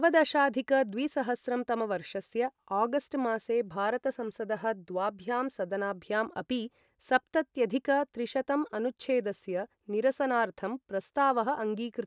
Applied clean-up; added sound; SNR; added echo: none; none; none; none.